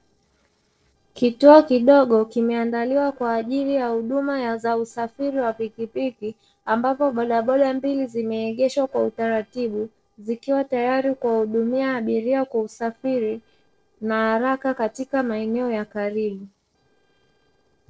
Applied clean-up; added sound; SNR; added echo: neural separator model SepFormer DNS4.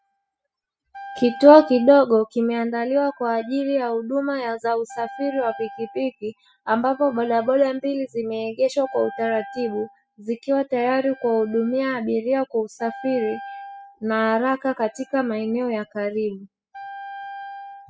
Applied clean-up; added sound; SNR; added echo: classical method spectral subtraction.